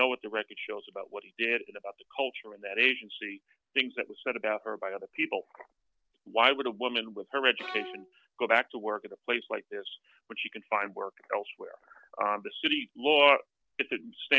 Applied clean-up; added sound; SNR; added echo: neural separator model SepFormer DNS4.